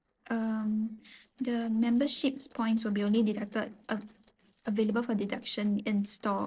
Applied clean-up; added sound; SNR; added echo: neural separator model SepFormer DNS4.